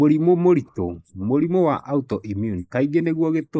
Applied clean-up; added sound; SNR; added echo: neural mask model Resemble Enhance denoiser.